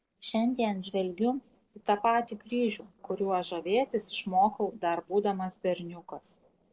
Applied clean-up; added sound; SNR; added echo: neural separator model SepFormer DNS4.